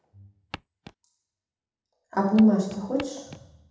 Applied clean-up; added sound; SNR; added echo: none; Walk, footsteps; 16 dB; reverberation time 0.8 s.